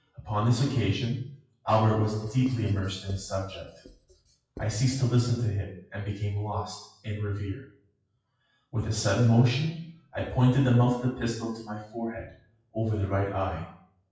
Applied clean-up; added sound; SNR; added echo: classical method WPE with log-MMSE.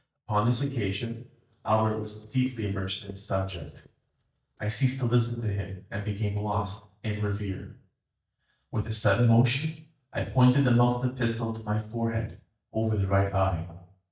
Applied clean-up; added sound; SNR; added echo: neural mask model DeepFilterNet 3.